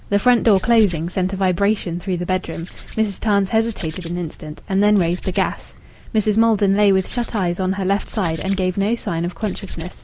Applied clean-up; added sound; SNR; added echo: none; Hands; 13 dB; none.